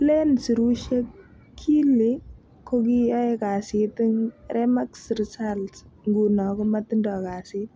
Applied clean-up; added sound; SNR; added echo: none; none; none; none.